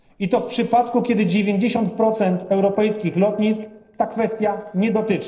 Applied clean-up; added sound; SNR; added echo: neural separator model SepFormer DNS4.